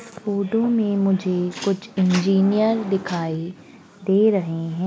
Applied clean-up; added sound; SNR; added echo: none; none; none; none.